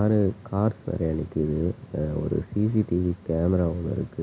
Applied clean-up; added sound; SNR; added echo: none; none; none; none.